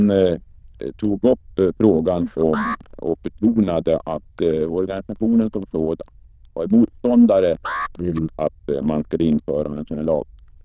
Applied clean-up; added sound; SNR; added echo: neural diffusion model UNIVERSE++.